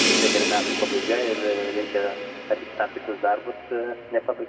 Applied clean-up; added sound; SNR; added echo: none; Crash cymbal; 1 dB; reverberation time 1.3 s.